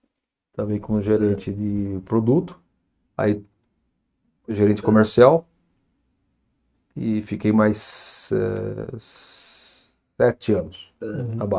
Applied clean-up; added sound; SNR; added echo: neural mask model RNNoise.